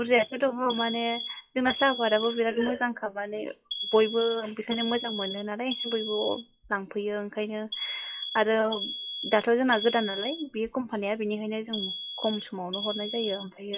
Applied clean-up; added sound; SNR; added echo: classical method WPE with log-MMSE.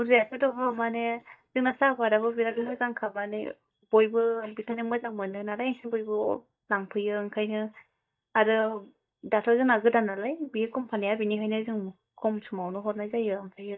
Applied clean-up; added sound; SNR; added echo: neural mask model DeepFilterNet 3.